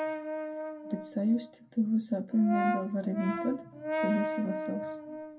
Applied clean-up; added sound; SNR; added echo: none; Brass instrument; 4 dB; reverberation time 0.2 s.